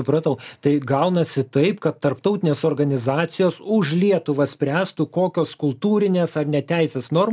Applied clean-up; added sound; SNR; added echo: none; none; none; none.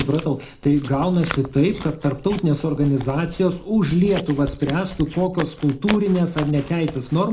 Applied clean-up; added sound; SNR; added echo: none; Chewing, mastication; 14 dB; reverberation time 0.3 s.